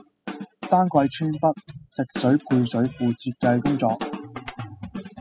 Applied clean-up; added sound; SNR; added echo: classical method spectral subtraction.